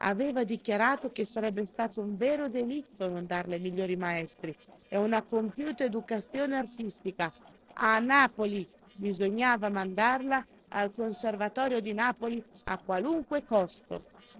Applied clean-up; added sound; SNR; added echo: neural separator model SepFormer DNS4.